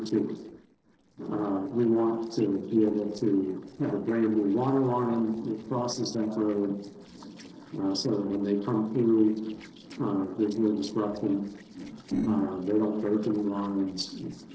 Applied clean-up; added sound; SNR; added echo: neural separator model SepFormer DNS4.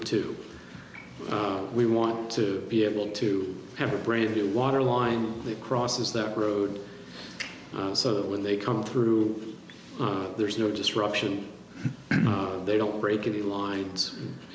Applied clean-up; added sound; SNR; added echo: none; none; none; none.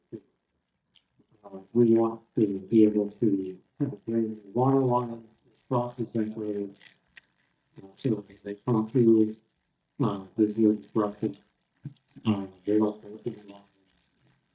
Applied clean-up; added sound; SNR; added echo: neural mask model DeepFilterNet 3.